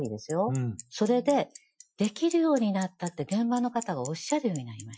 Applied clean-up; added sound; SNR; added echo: classical method Wiener filter.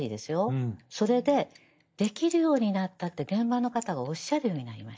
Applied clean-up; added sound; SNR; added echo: neural mask model DeepFilterNet 3.